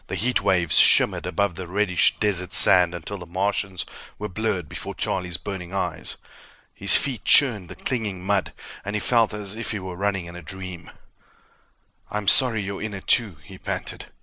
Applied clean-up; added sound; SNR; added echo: none; none; none; none.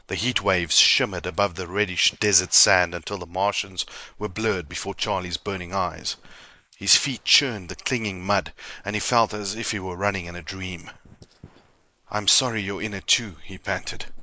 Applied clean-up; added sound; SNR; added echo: neural mask model Resemble Enhance denoiser.